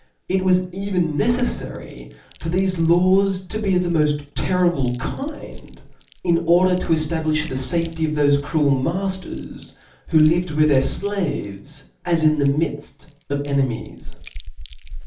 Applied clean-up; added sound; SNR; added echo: none; Chewing, mastication; 15 dB; reverberation time 0.3 s.